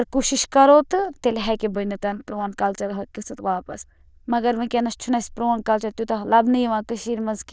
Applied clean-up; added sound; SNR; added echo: neural diffusion model UNIVERSE++.